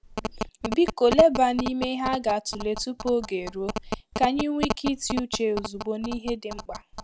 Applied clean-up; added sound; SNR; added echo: none; Telephone; 8 dB; none.